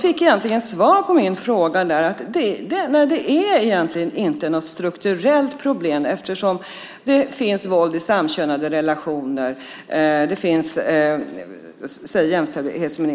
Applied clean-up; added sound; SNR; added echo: none; none; none; none.